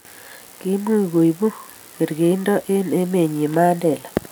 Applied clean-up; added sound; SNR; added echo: none; none; none; none.